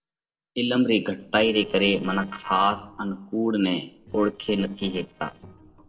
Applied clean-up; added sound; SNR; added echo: neural separator model SepFormer DNS4.